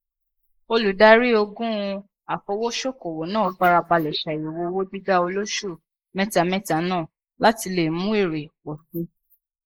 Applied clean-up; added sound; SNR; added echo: neural mask model Resemble Enhance denoiser.